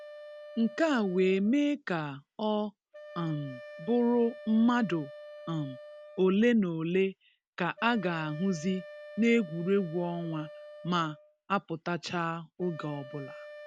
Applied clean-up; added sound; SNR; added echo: none; Wind instrument, woodwind instrument; 18 dB; none.